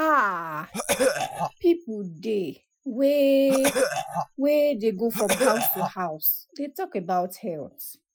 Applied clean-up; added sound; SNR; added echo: classical method Wiener filter.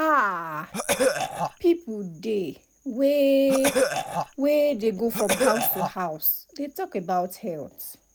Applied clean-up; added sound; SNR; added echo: none; Cough; 0 dB; none.